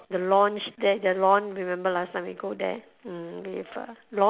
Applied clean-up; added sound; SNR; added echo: none; none; none; none.